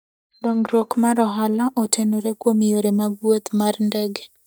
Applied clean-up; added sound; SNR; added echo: neural mask model DeepFilterNet 3.